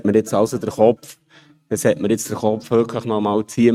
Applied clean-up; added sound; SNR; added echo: neural mask model RNNoise.